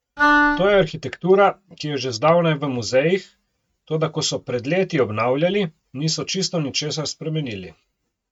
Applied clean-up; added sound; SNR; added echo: neural mask model RNNoise.